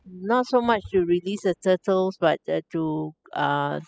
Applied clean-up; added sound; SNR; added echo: classical method spectral subtraction.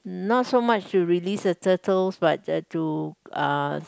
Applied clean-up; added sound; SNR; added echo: none; none; none; none.